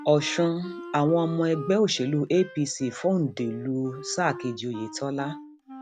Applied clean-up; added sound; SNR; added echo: none; Wind instrument, woodwind instrument; 15 dB; none.